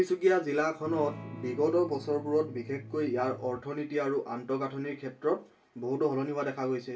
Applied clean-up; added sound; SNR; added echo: none; Electric guitar / Strum; 14 dB; reverberation time 0.2 s.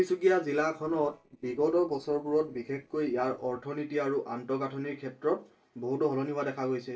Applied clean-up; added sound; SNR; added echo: neural separator model SepFormer DNS4.